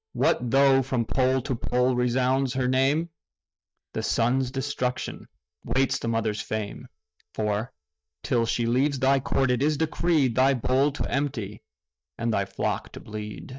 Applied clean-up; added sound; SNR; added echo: neural mask model DeepFilterNet 3.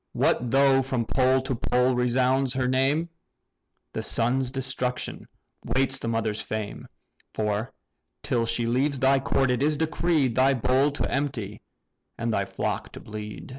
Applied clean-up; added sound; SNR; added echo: none; none; none; none.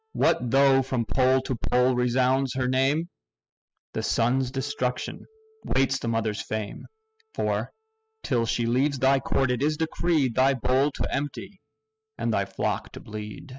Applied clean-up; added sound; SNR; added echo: classical method spectral subtraction.